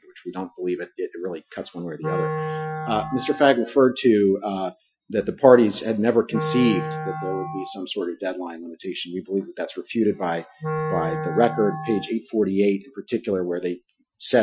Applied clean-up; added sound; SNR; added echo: classical method Wiener filter.